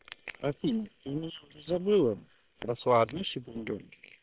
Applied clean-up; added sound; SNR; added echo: neural separator model SepFormer WHAM!.